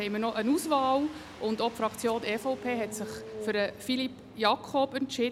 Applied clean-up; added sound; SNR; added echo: none; Engine starting; 15 dB; none.